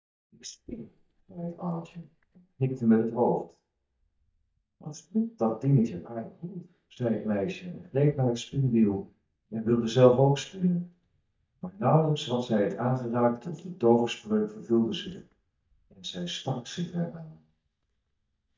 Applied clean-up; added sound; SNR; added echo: neural mask model DeepFilterNet 3.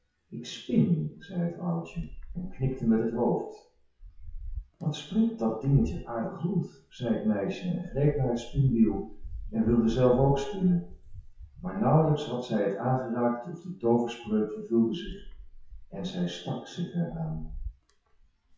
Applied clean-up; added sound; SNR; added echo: classical method WPE with log-MMSE.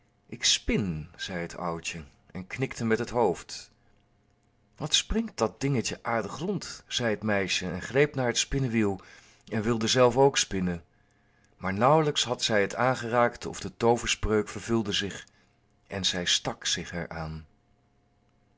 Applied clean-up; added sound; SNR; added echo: none; none; none; none.